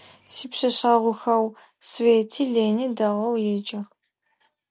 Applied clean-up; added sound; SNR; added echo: none; none; none; none.